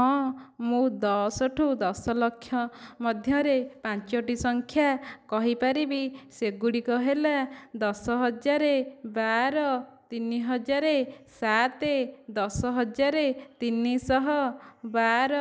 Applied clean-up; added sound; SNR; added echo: none; none; none; none.